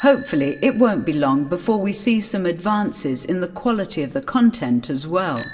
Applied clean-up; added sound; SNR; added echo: none; Bicycle bell; 19 dB; reverberation time 2.4 s.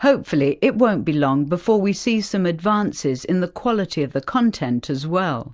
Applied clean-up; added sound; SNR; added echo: none; none; none; none.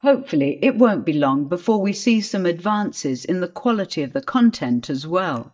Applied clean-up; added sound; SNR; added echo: neural mask model DeepFilterNet 3.